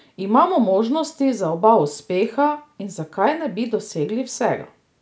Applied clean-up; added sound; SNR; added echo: none; none; none; none.